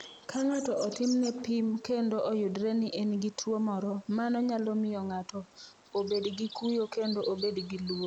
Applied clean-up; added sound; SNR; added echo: none; Bird vocalization, bird call, bird song; 17 dB; none.